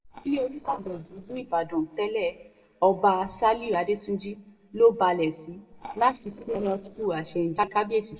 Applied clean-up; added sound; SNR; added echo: neural separator model SepFormer DNS4.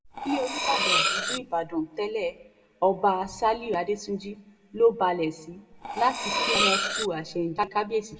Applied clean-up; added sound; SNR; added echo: none; Cutlery, silverware; 0 dB; reverberation time 0.4 s.